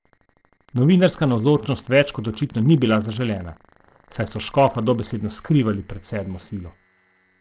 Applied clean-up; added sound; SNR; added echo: neural separator model SepFormer DNS4.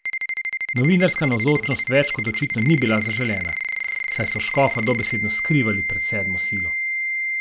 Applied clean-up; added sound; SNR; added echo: none; Ringtone; 2 dB; none.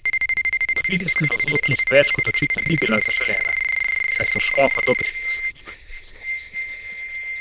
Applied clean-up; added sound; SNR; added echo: neural diffusion model UNIVERSE++.